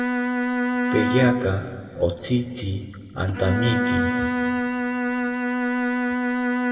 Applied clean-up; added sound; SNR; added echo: none; Bowed string instrument; -2 dB; reverberation time 2.0 s.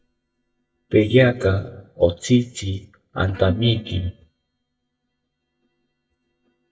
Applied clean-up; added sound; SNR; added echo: neural mask model DeepFilterNet 3.